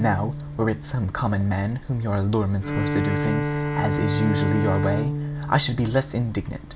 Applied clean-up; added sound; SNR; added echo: none; Bowed string instrument; 4 dB; none.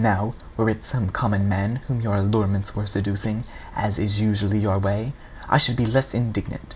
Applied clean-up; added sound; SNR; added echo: none; none; none; none.